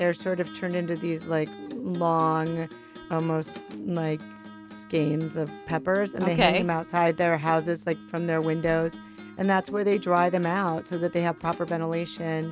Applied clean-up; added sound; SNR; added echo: none; Acoustic guitar; 15 dB; none.